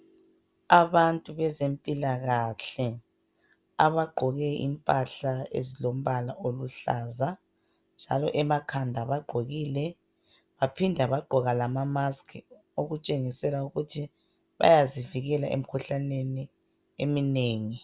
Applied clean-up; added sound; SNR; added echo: none; none; none; none.